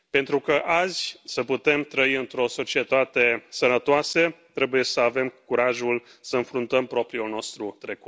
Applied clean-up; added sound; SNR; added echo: none; none; none; none.